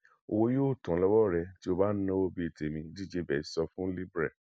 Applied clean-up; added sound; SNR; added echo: none; none; none; none.